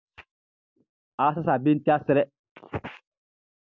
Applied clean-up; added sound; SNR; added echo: none; none; none; none.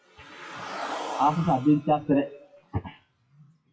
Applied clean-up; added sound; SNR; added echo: classical method WPE with log-MMSE.